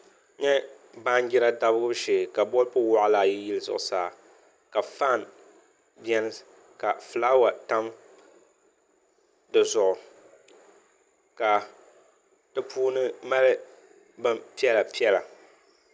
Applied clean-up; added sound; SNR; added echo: none; none; none; none.